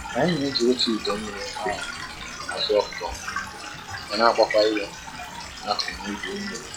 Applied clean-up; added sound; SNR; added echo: classical method log-MMSE.